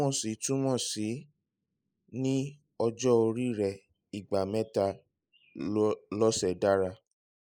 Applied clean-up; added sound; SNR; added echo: neural mask model Resemble Enhance denoiser.